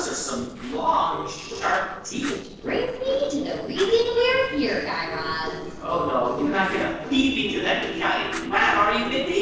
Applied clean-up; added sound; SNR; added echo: neural separator model SepFormer DNS4.